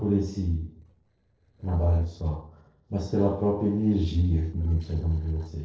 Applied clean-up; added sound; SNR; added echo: neural separator model SepFormer DNS4.